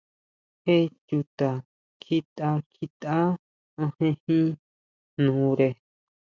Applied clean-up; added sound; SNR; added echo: none; none; none; none.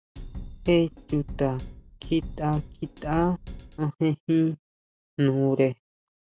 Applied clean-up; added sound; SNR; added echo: none; Drum kit; 12 dB; none.